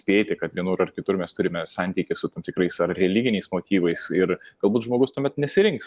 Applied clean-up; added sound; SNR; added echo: none; none; none; none.